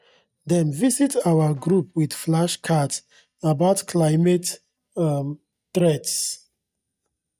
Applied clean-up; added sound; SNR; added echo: neural mask model DeepFilterNet 3.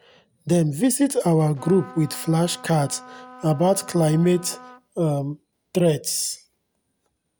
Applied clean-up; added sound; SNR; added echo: none; Trumpet; 20 dB; none.